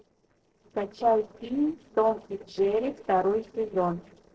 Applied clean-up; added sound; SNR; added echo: neural separator model SepFormer DNS4.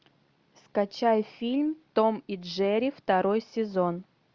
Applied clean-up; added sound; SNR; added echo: none; none; none; none.